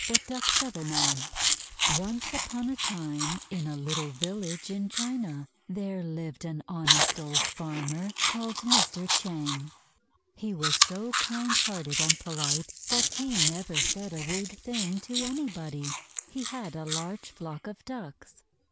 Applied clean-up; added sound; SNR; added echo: neural mask model Resemble Enhance denoiser.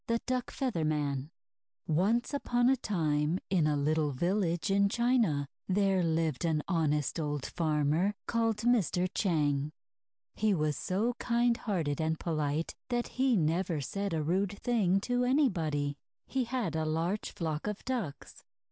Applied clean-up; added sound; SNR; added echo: none; none; none; none.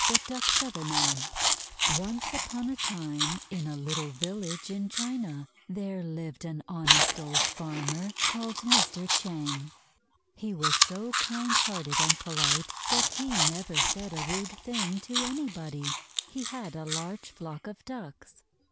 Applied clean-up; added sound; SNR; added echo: none; Chewing, mastication; -5 dB; none.